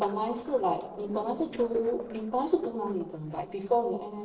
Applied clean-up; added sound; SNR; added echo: neural separator model SepFormer DNS4.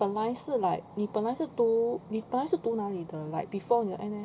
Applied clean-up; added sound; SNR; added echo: none; none; none; none.